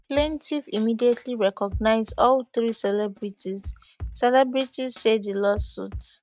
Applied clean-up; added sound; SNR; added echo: neural mask model RNNoise.